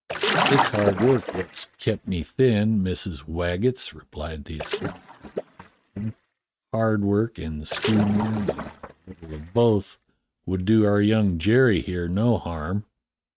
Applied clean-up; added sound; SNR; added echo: neural mask model RNNoise.